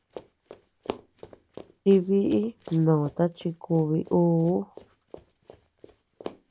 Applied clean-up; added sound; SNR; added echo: none; Run; 18 dB; none.